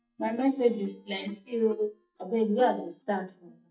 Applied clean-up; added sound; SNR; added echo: neural mask model DeepFilterNet 3.